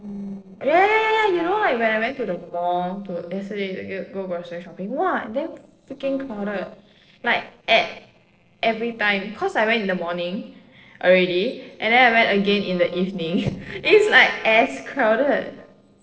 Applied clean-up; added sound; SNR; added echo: neural separator model SepFormer DNS4.